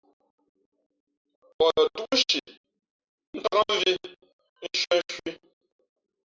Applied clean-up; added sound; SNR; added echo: none; none; none; none.